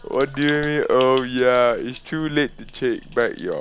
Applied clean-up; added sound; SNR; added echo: none; Sink (filling or washing); 19 dB; none.